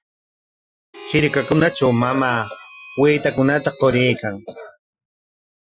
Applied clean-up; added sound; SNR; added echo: classical method Wiener filter.